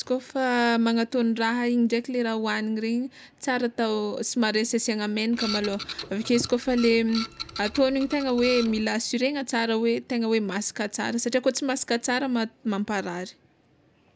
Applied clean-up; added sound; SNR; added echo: none; Printer; 11 dB; none.